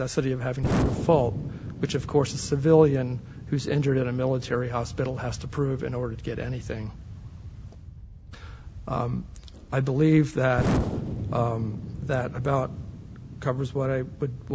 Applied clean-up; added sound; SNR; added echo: none; Explosion; 7 dB; none.